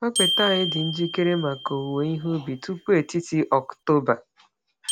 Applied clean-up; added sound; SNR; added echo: none; Glockenspiel; 7 dB; none.